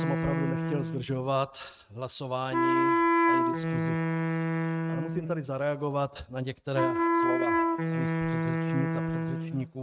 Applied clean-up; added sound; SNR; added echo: neural mask model RNNoise.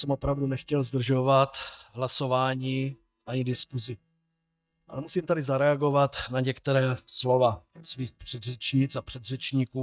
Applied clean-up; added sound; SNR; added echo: neural mask model DeepFilterNet 3.